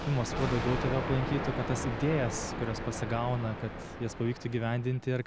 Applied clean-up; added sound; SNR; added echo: none; Thunder; 4 dB; none.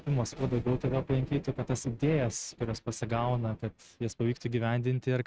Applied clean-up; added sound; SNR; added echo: neural mask model RNNoise.